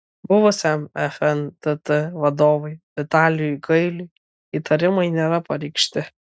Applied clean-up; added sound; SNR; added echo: none; none; none; none.